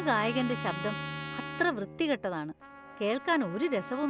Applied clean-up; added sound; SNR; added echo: none; Bowed string instrument + Trumpet; 9 dB; none.